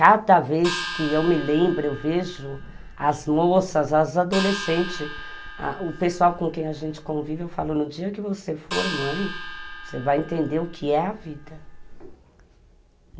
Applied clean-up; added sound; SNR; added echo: none; Gong; 11 dB; none.